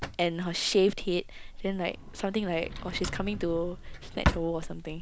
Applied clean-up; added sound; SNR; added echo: none; Drawer open or close; 5 dB; none.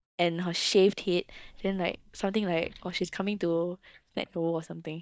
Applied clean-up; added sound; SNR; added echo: neural mask model DeepFilterNet 3.